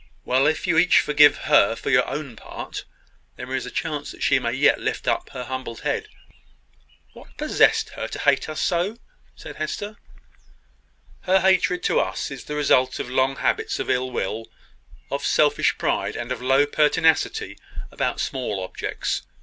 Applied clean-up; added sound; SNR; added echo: none; none; none; none.